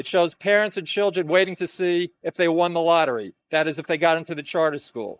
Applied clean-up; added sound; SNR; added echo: neural mask model Resemble Enhance denoiser.